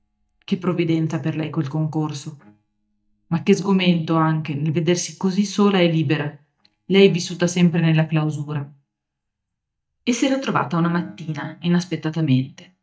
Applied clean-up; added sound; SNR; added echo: neural mask model DeepFilterNet 3.